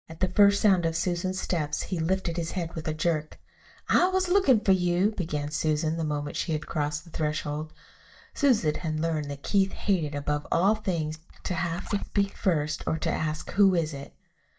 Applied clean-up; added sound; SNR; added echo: neural mask model DeepFilterNet 3.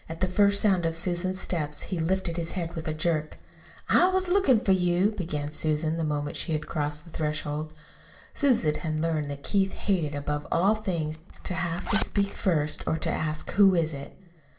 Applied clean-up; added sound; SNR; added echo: none; Zipper (clothing); 8 dB; reverberation time 0.5 s.